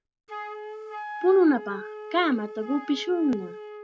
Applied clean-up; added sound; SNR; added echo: none; Wind instrument, woodwind instrument; 12 dB; none.